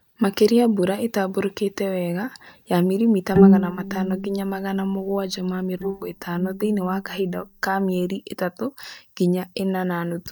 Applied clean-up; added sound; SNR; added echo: neural mask model DeepFilterNet 3.